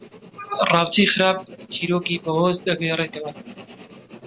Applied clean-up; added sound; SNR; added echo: none; Writing; 19 dB; none.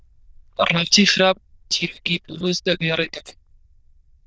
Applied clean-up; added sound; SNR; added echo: neural diffusion model UNIVERSE++.